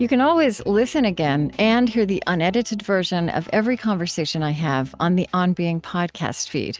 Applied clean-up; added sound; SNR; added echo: neural mask model RNNoise.